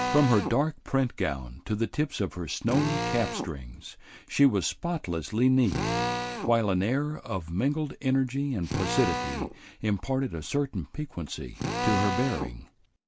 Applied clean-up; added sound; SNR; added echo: none; Drill; 7 dB; none.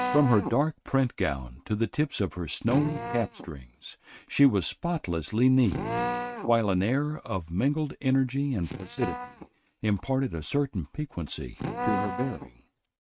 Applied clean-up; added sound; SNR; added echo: neural mask model RNNoise.